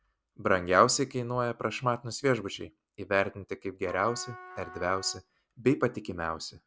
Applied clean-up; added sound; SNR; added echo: none; Trumpet; 17 dB; none.